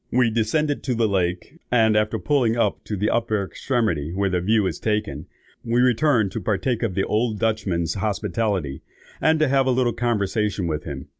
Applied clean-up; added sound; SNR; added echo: none; none; none; none.